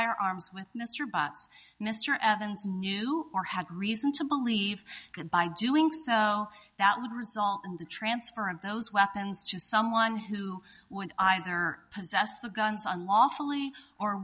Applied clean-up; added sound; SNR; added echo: none; none; none; none.